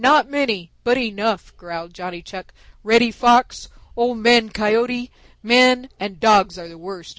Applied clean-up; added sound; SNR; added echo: none; none; none; none.